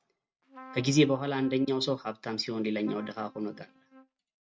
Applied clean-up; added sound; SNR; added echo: neural mask model RNNoise.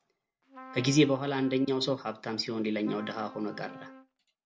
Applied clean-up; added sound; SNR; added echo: none; Trumpet; 19 dB; none.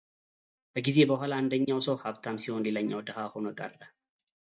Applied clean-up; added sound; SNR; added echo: neural mask model DeepFilterNet 3.